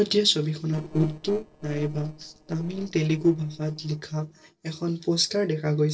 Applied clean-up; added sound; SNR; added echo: neural separator model SepFormer DNS4.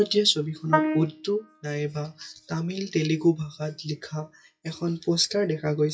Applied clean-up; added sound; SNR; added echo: classical method WPE with log-MMSE.